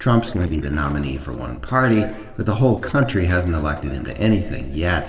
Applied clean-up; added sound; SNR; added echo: neural separator model SepFormer DNS4.